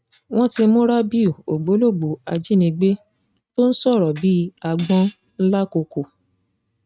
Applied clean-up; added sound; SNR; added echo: neural mask model RNNoise.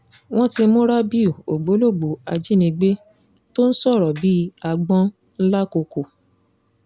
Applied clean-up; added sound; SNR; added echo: none; none; none; none.